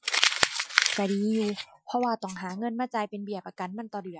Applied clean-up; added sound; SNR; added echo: classical method Wiener filter.